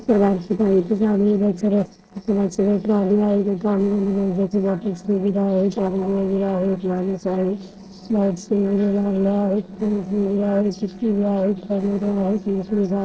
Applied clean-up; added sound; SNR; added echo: neural separator model SepFormer DNS4.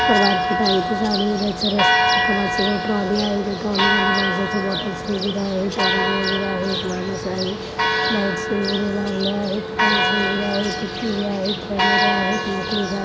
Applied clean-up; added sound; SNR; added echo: none; Church bell; -2 dB; none.